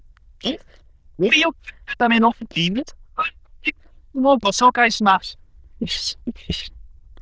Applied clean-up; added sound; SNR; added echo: neural diffusion model UNIVERSE++.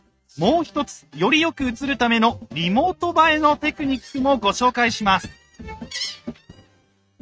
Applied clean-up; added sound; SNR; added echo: neural mask model RNNoise.